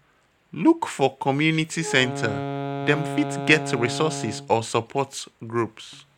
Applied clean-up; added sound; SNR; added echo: none; Wind instrument, woodwind instrument; 9 dB; none.